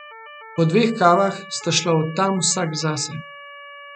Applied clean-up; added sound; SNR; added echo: none; Motor vehicle (road) / Siren; 18 dB; none.